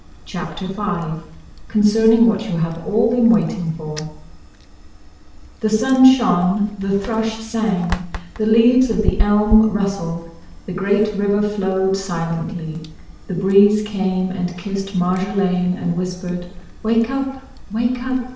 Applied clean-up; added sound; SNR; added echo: none; Chewing, mastication; 12 dB; reverberation time 0.7 s.